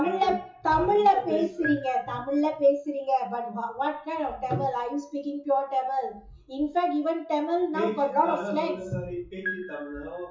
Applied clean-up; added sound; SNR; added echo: classical method WPE with log-MMSE.